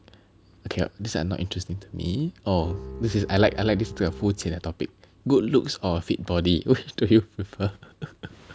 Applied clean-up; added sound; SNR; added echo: none; Bowed string instrument; 13 dB; none.